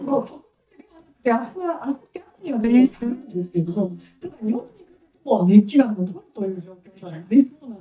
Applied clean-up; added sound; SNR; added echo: neural mask model DeepFilterNet 3.